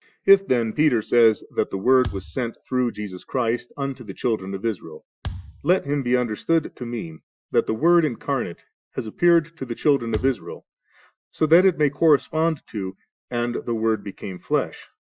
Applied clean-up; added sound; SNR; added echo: classical method Wiener filter.